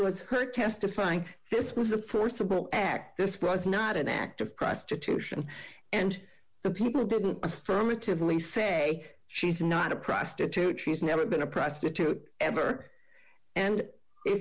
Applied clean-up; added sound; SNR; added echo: none; none; none; none.